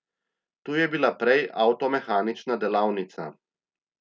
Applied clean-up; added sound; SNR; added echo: none; none; none; none.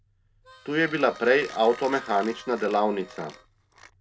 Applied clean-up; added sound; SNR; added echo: none; Mechanisms + Harmonica; 19 dB; none.